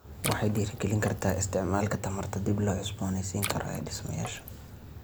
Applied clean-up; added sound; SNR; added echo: none; Water / Splash, splatter; 11 dB; none.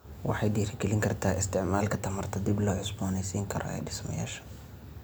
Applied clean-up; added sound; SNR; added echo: none; none; none; none.